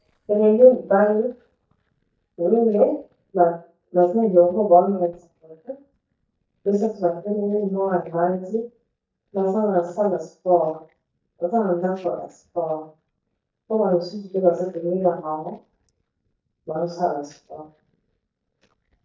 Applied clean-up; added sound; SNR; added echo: neural mask model DeepFilterNet 3.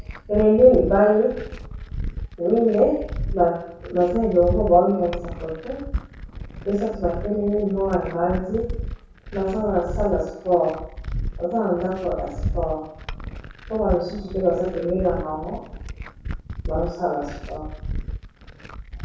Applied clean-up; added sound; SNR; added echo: none; Glass; 9 dB; reverberation time 0.7 s.